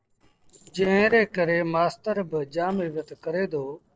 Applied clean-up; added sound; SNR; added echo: neural separator model SepFormer DNS4.